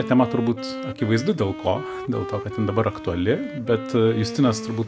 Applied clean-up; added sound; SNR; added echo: none; Wind instrument, woodwind instrument; 10 dB; none.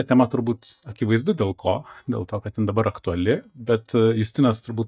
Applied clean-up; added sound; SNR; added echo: neural mask model DeepFilterNet 3.